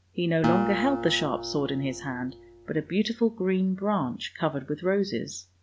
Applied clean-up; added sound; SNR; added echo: none; Acoustic guitar; 6 dB; none.